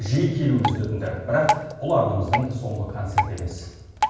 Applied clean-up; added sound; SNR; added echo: none; Drip; 5 dB; reverberation time 1.2 s.